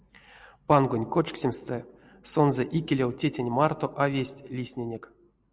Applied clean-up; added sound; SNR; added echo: none; none; none; none.